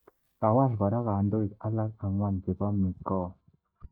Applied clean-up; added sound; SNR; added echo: neural mask model DeepFilterNet 3.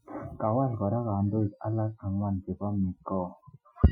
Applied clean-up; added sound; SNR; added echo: classical method Wiener filter.